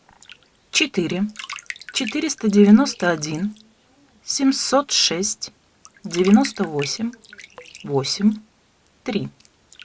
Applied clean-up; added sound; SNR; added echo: none; Bathtub (filling or washing); 20 dB; none.